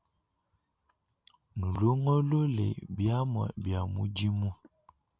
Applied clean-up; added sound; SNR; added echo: none; none; none; none.